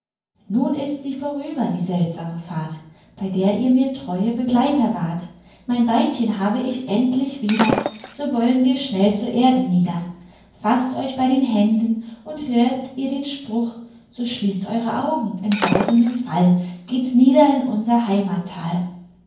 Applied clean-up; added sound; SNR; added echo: none; Shatter; 7 dB; reverberation time 0.9 s.